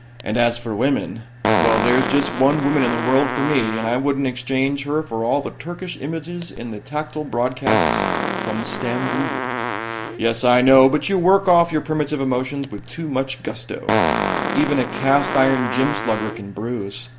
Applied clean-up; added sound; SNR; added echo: none; Fart; 5 dB; none.